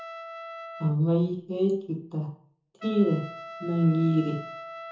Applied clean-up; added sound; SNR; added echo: none; Trumpet; 15 dB; reverberation time 0.6 s.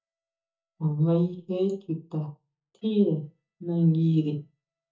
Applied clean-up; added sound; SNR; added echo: neural mask model DeepFilterNet 3.